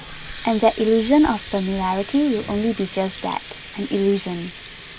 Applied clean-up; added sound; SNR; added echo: none; Water tap, faucet; 15 dB; none.